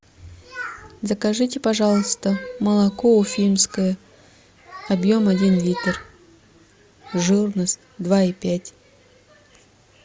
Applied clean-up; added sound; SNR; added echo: none; none; none; none.